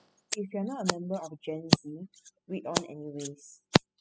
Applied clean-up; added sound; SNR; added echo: classical method spectral subtraction.